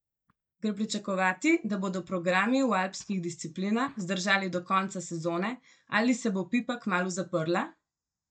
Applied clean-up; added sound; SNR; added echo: neural mask model DeepFilterNet 3.